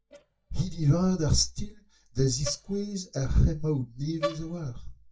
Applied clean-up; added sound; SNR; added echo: neural mask model DeepFilterNet 3.